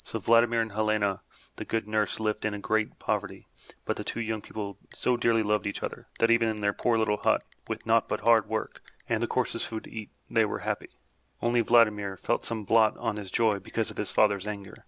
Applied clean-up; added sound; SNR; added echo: none; Bell; 5 dB; none.